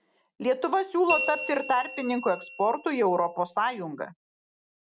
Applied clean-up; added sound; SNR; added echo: none; Bell; 8 dB; none.